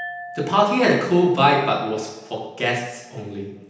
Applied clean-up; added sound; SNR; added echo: none; Glass; 20 dB; reverberation time 0.9 s.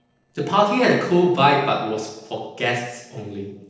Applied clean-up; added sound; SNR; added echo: neural separator model SepFormer DNS4.